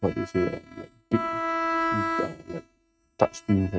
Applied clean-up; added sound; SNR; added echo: neural mask model RNNoise.